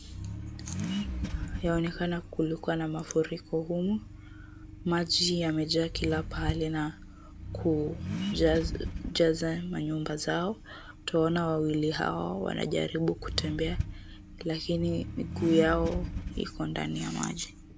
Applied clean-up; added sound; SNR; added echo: none; Accelerating, revving, vroom; 7 dB; none.